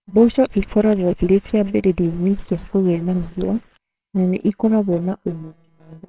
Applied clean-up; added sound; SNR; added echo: neural separator model SepFormer WHAMR!.